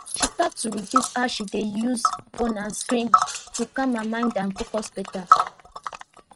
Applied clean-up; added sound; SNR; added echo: neural mask model RNNoise.